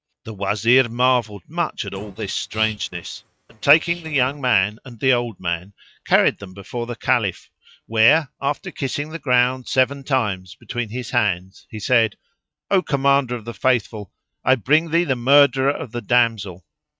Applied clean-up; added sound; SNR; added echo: neural mask model RNNoise.